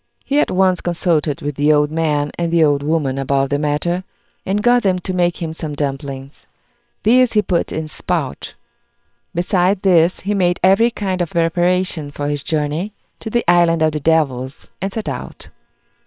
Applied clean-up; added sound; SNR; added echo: neural separator model SepFormer WHAM!.